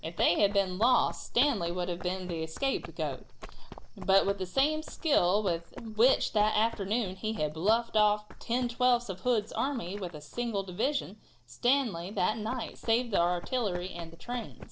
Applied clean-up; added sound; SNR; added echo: none; Run; 11 dB; none.